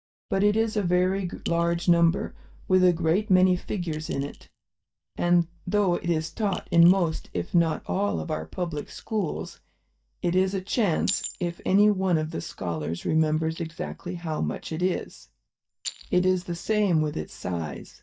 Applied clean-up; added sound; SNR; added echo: neural mask model DeepFilterNet 3.